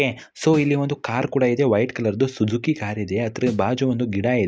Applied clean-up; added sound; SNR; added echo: neural mask model RNNoise.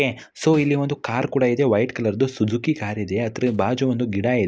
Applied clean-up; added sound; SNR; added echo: neural separator model SepFormer DNS4.